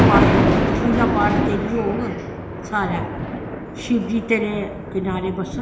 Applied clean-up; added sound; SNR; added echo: none; Thunder; -2 dB; reverberation time 1.4 s.